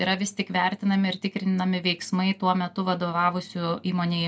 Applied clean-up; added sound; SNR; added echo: none; none; none; none.